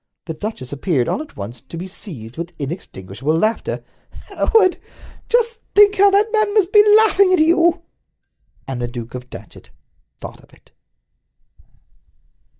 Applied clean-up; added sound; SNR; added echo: neural mask model DeepFilterNet 3.